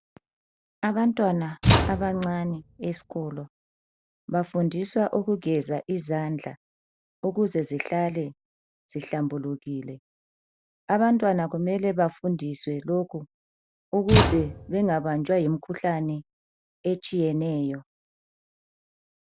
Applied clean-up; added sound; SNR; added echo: none; Slam / Tools; -3 dB; none.